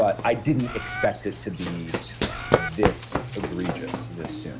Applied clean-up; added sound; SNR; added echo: none; Bird + Run; 2 dB; none.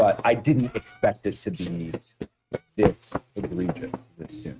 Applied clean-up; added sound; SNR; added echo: neural mask model RNNoise.